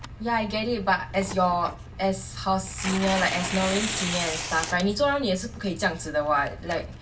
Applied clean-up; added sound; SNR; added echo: none; Tearing; 8 dB; reverberation time 0.1 s.